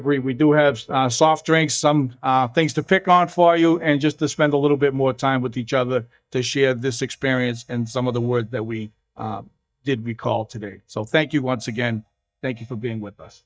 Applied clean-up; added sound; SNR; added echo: neural mask model DeepFilterNet 3.